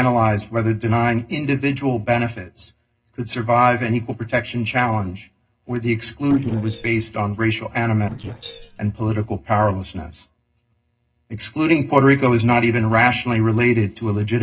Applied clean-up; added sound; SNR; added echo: neural separator model SepFormer DNS4.